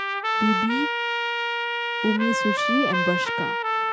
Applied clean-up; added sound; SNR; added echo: none; Trumpet; -3 dB; none.